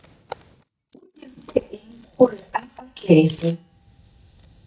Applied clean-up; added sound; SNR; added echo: neural mask model DeepFilterNet 3.